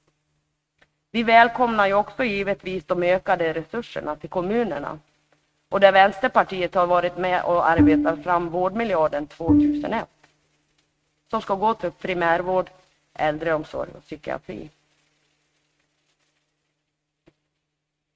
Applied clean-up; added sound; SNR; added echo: neural mask model RNNoise.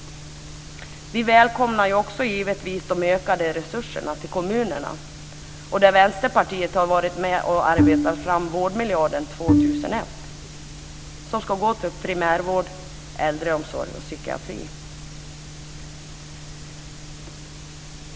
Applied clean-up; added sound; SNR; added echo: none; Bowed string instrument; -1 dB; none.